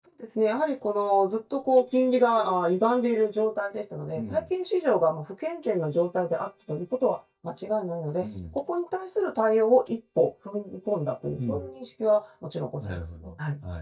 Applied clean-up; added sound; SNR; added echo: neural mask model DeepFilterNet 3.